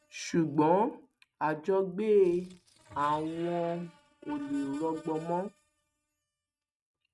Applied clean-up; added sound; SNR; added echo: neural mask model RNNoise.